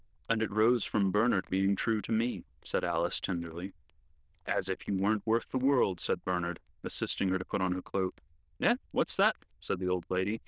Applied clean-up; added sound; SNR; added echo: neural diffusion model UNIVERSE++.